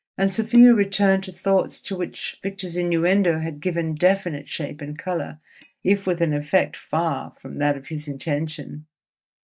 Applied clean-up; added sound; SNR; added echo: neural mask model DeepFilterNet 3.